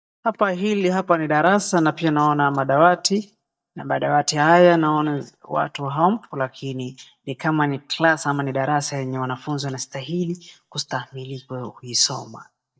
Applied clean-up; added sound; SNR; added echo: neural mask model DeepFilterNet 3.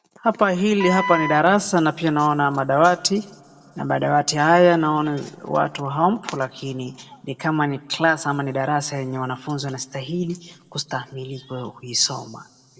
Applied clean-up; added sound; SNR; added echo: none; Wind instrument, woodwind instrument; 6 dB; reverberation time 1.3 s.